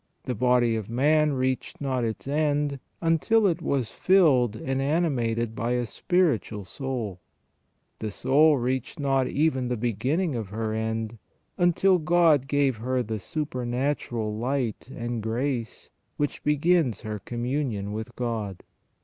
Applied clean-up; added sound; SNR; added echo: none; none; none; none.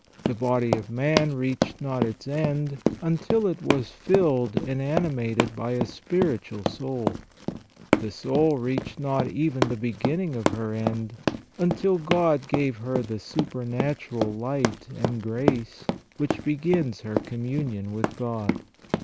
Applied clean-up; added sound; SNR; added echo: none; Run; 3 dB; none.